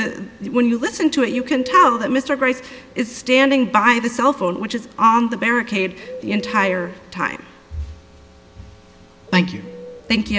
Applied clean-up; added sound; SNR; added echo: none; Bird; 19 dB; none.